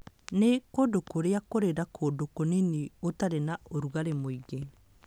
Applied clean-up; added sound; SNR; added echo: none; none; none; none.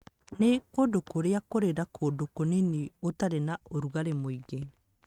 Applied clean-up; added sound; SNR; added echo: neural mask model RNNoise.